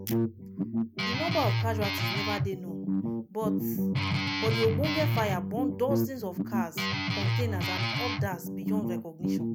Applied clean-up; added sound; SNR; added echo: none; Guitar; -5 dB; none.